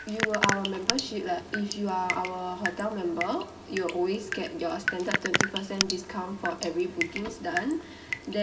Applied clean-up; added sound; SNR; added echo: none; Drip; 2 dB; reverberation time 2.6 s.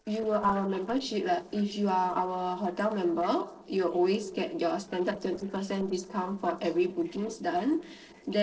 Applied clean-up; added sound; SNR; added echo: neural separator model SepFormer DNS4.